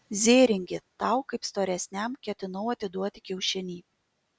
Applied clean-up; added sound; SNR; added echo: none; none; none; none.